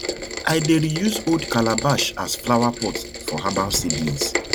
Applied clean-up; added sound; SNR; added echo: none; Rain; 6 dB; none.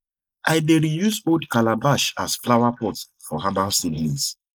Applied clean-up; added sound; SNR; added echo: neural mask model Resemble Enhance denoiser.